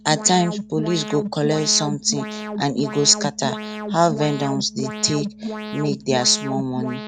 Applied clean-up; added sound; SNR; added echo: none; Alarm; 7 dB; none.